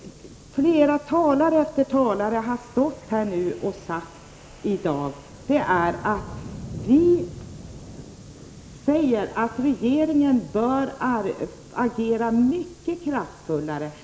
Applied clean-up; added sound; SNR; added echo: none; Wind; 19 dB; none.